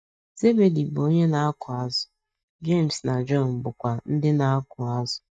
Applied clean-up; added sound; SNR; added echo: neural mask model DeepFilterNet 3.